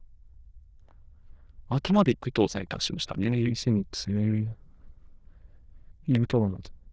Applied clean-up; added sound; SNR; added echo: neural diffusion model UNIVERSE++.